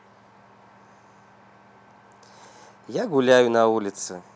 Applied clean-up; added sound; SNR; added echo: none; none; none; none.